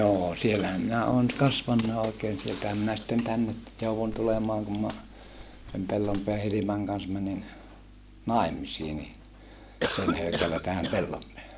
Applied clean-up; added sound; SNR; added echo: none; Cough; 4 dB; none.